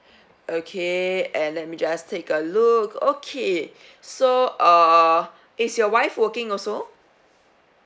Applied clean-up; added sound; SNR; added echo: none; none; none; none.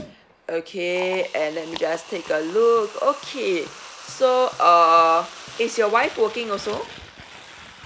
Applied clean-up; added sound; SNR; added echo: none; Liquid; 18 dB; none.